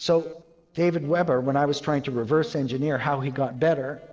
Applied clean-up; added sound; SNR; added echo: neural separator model SepFormer DNS4.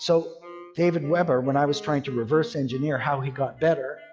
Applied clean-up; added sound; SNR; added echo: classical method log-MMSE.